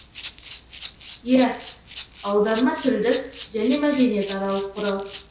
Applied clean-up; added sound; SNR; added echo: none; Rattle (instrument); 12 dB; reverberation time 0.6 s.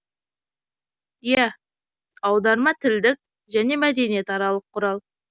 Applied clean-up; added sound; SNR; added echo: none; none; none; none.